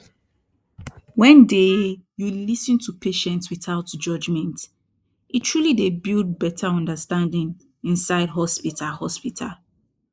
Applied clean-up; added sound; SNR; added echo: neural mask model Resemble Enhance denoiser.